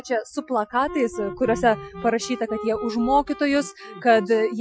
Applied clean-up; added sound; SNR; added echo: classical method Wiener filter.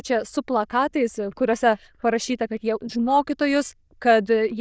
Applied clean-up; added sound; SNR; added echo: neural diffusion model UNIVERSE++.